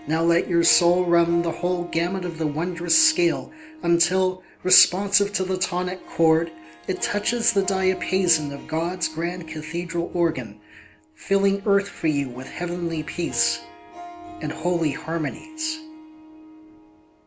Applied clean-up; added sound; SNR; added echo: none; Harp; 17 dB; none.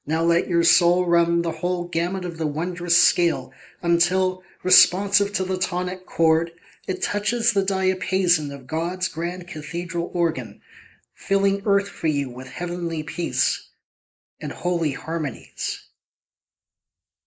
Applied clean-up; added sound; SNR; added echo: neural mask model Resemble Enhance denoiser.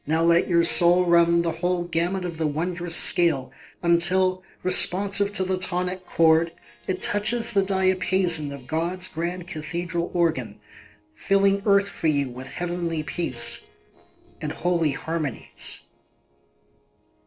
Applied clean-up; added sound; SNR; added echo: neural separator model SepFormer DNS4.